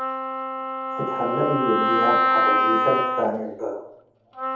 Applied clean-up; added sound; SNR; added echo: none; Wind instrument, woodwind instrument; -3 dB; reverberation time 0.7 s.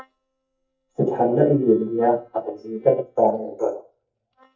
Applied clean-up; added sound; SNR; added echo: neural mask model DeepFilterNet 3.